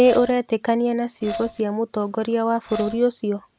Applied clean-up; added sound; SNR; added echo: none; Glass; 11 dB; none.